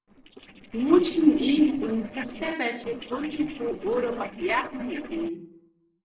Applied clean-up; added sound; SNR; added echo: neural separator model SepFormer DNS4.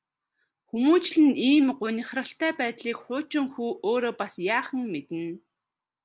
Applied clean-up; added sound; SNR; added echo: none; none; none; none.